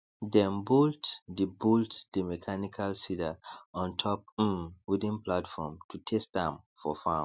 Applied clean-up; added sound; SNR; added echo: none; none; none; none.